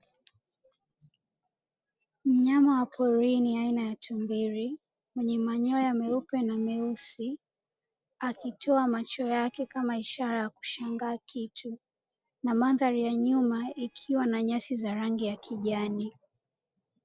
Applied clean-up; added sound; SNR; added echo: neural separator model SepFormer DNS4.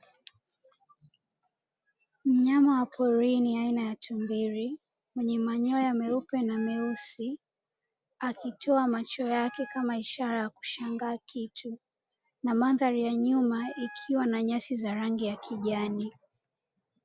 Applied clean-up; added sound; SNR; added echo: none; Wind instrument, woodwind instrument; 19 dB; none.